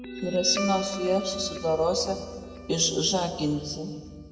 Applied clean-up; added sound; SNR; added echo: none; Guitar; 9 dB; reverberation time 1.4 s.